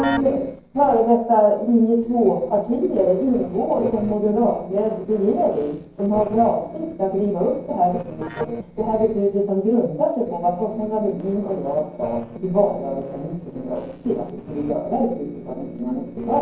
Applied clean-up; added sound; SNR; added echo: neural separator model SepFormer DNS4.